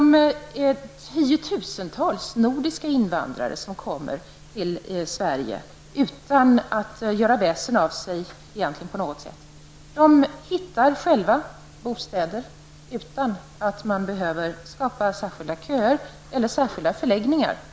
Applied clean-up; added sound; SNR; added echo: none; none; none; none.